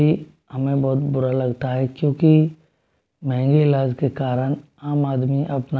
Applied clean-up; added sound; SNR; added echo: none; none; none; none.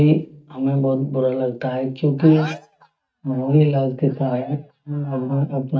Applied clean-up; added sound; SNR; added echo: neural mask model DeepFilterNet 3.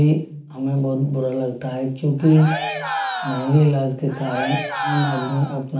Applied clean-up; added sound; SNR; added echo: none; Cheering; 7 dB; reverberation time 0.4 s.